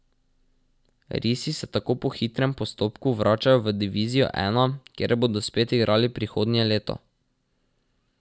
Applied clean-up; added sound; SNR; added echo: none; none; none; none.